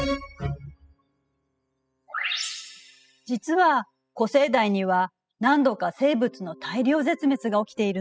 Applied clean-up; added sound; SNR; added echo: classical method spectral subtraction.